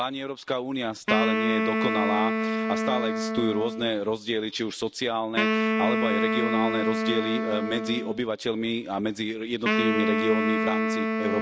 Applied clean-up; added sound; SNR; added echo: none; Wind instrument, woodwind instrument; -2 dB; none.